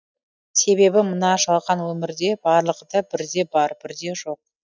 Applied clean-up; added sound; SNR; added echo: neural mask model DeepFilterNet 3.